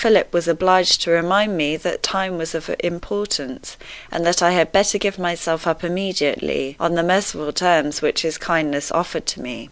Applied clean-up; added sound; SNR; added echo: none; none; none; none.